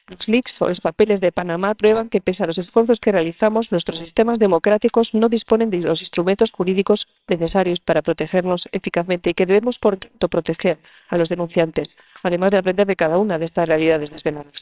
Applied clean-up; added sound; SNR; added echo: neural separator model SepFormer WHAMR!.